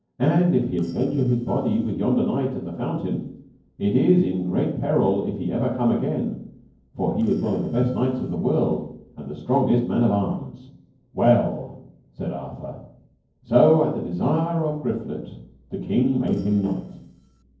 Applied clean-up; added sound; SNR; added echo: neural separator model SepFormer DNS4.